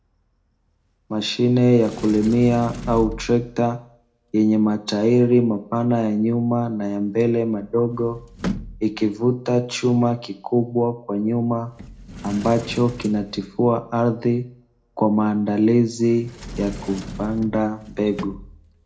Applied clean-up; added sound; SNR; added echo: none; Sliding door; 17 dB; reverberation time 0.3 s.